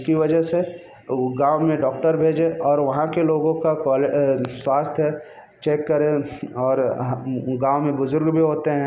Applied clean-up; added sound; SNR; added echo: none; none; none; none.